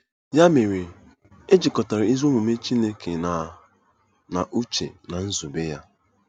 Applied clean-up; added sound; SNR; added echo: none; none; none; none.